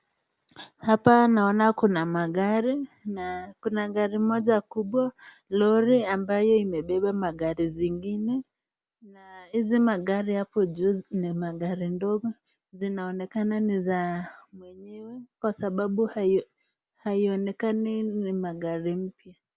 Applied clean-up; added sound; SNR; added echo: none; none; none; none.